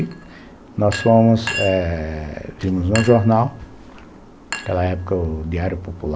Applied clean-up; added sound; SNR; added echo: none; Chink, clink; 14 dB; none.